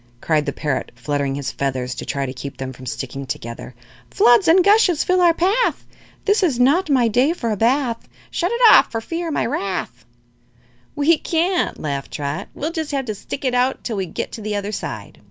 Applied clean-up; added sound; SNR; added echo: none; none; none; none.